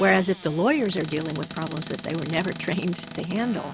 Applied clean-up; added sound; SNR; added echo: none; Squeak / Cupboard open or close; 13 dB; none.